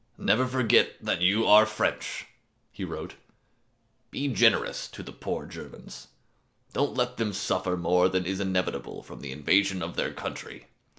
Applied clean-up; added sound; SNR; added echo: none; none; none; none.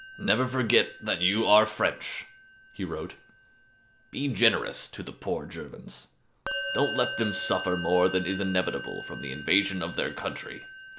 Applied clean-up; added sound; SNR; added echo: none; Musical instrument; 11 dB; none.